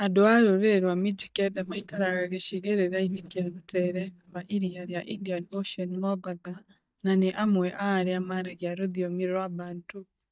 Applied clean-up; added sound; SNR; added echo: neural mask model DeepFilterNet 3.